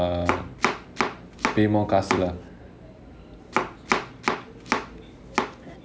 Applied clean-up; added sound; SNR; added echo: none; Domestic sounds, home sounds; 0 dB; none.